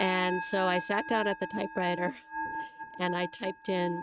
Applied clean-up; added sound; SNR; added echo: neural mask model RNNoise.